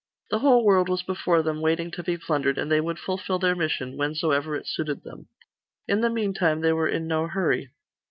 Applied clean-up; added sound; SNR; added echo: none; none; none; none.